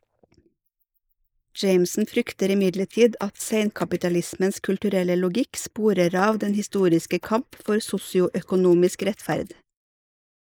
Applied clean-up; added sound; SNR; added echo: neural mask model Resemble Enhance denoiser.